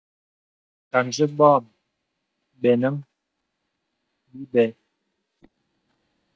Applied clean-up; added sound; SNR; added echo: neural mask model DeepFilterNet 3.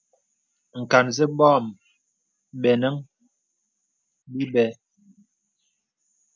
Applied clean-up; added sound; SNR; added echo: none; none; none; none.